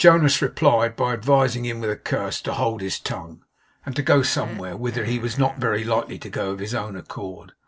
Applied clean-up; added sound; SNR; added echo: none; Fart; 19 dB; none.